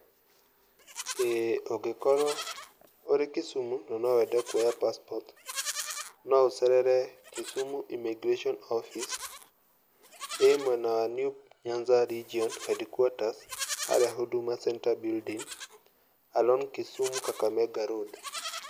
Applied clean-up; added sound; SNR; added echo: none; Livestock, farm animals, working animals; 13 dB; none.